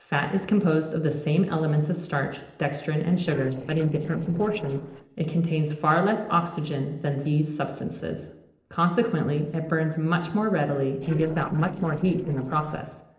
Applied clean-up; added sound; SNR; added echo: neural separator model SepFormer DNS4.